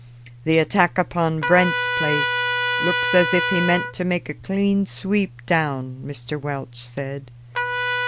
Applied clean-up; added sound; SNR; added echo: none; Trumpet; 4 dB; none.